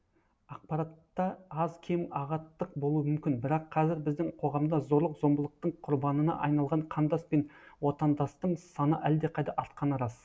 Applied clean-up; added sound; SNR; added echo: none; none; none; none.